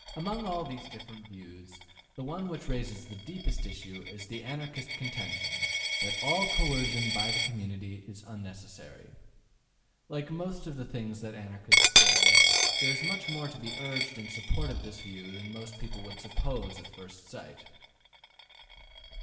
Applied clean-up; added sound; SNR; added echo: none; Coin (dropping); -5 dB; reverberation time 1.0 s.